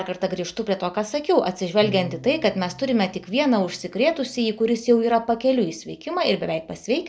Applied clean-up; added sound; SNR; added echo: none; Bowed string instrument; 19 dB; none.